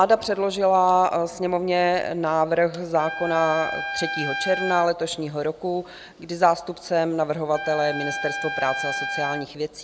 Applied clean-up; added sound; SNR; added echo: none; Trumpet; 8 dB; none.